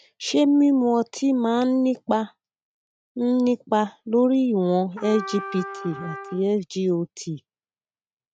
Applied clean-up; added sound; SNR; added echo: neural mask model RNNoise.